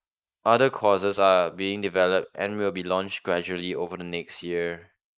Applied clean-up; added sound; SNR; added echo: neural mask model Resemble Enhance denoiser.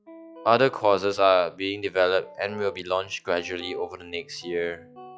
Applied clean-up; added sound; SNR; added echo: classical method log-MMSE.